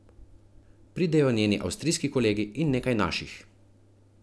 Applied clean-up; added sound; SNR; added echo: none; none; none; none.